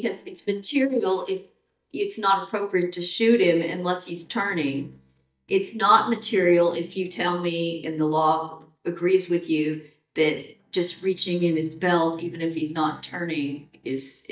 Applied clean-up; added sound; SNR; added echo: neural mask model DeepFilterNet 3.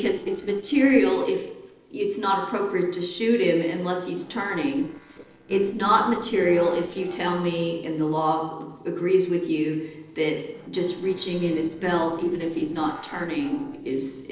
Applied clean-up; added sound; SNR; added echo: neural separator model SepFormer DNS4.